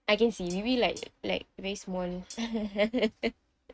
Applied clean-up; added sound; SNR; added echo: neural mask model RNNoise.